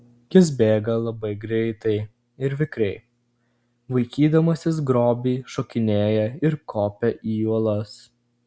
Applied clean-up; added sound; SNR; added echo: none; none; none; none.